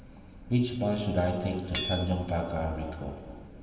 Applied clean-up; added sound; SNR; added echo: none; Hammer / Chink, clink; 14 dB; reverberation time 2.5 s.